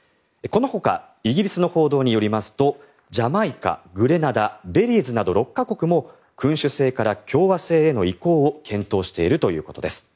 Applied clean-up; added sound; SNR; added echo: none; none; none; none.